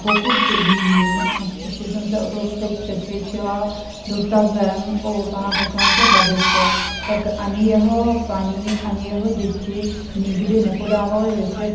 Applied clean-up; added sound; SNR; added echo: none; Chicken, rooster; 3 dB; reverberation time 0.8 s.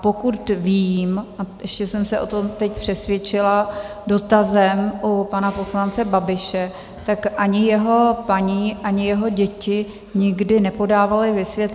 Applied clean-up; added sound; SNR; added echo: none; none; none; none.